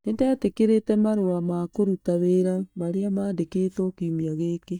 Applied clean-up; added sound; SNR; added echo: neural mask model DeepFilterNet 3.